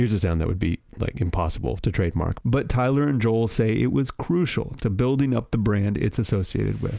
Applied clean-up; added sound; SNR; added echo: none; none; none; none.